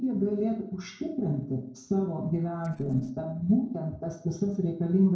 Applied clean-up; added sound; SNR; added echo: neural separator model SepFormer DNS4.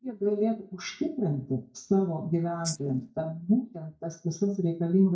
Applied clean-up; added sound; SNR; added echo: neural mask model DeepFilterNet 3.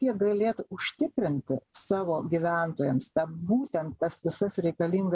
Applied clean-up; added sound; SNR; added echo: none; none; none; none.